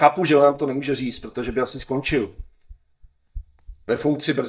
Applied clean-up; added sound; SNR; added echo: neural mask model DeepFilterNet 3.